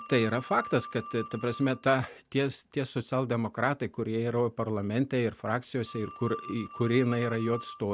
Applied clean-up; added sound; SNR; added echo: none; Telephone; 17 dB; none.